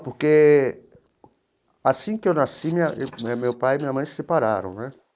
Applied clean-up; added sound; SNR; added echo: neural mask model Resemble Enhance denoiser.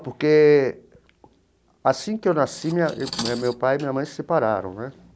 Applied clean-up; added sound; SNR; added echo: none; Cutlery, silverware; 17 dB; none.